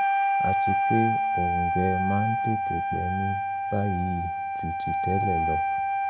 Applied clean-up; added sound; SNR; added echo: none; Wind instrument, woodwind instrument; -4 dB; reverberation time 1.4 s.